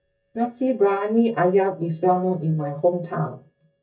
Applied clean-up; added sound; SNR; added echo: neural mask model DeepFilterNet 3.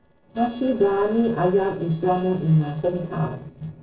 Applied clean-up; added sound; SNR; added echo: neural separator model SepFormer DNS4.